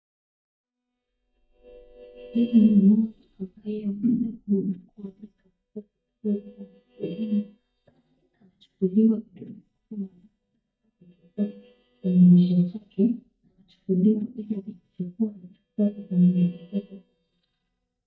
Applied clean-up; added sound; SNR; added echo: neural mask model DeepFilterNet 3.